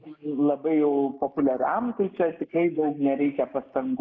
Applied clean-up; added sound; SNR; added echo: neural mask model Resemble Enhance denoiser.